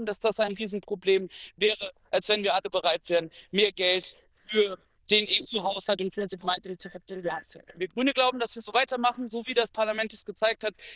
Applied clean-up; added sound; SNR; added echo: neural diffusion model UNIVERSE++.